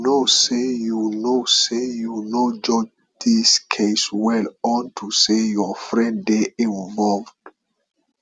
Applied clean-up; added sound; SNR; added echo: none; none; none; none.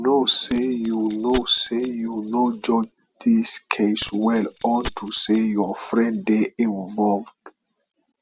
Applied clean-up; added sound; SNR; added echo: none; Keys jangling; 4 dB; none.